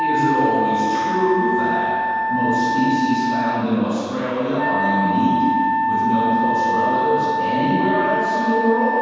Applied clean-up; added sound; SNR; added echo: none; Wind instrument, woodwind instrument; -1 dB; reverberation time 2.1 s.